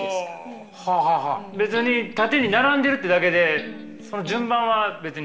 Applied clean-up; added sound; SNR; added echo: none; Electric guitar; 17 dB; reverberation time 3.0 s.